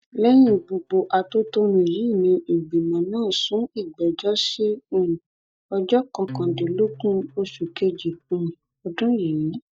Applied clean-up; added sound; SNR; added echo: neural mask model DeepFilterNet 3.